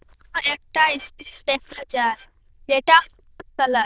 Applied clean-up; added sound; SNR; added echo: neural diffusion model UNIVERSE++.